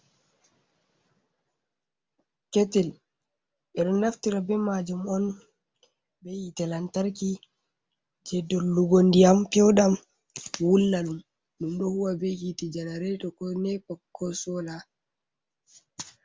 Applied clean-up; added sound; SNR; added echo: none; none; none; none.